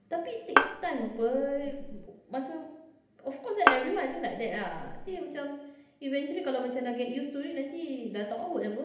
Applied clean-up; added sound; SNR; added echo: none; Bowed string instrument; -3 dB; reverberation time 0.8 s.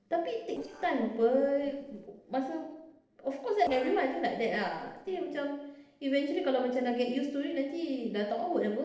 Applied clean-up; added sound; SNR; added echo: neural separator model SepFormer DNS4.